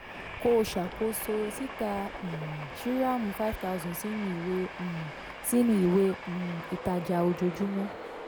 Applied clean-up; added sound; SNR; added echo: none; Train; 11 dB; none.